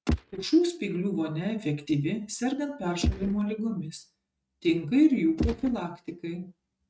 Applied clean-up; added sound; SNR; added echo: neural mask model RNNoise.